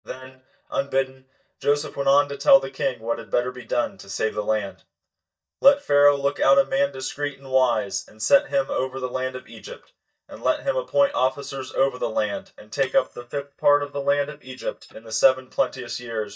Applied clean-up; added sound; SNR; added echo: neural mask model DeepFilterNet 3.